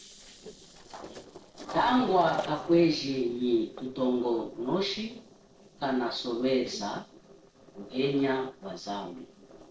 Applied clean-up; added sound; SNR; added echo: neural separator model SepFormer DNS4.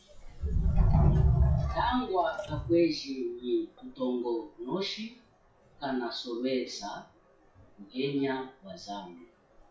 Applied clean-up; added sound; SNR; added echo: classical method WPE with log-MMSE.